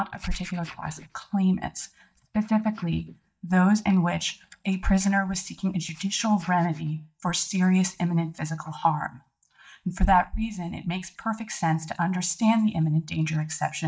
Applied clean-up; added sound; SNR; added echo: neural mask model DeepFilterNet 3.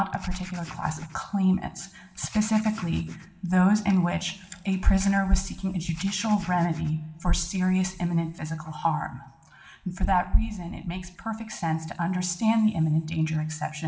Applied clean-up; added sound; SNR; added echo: none; Writing; 16 dB; reverberation time 1.6 s.